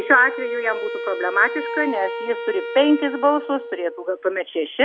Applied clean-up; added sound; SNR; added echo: none; Wind instrument, woodwind instrument; 9 dB; none.